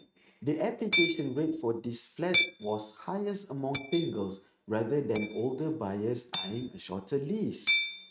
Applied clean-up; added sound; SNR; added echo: neural mask model RNNoise.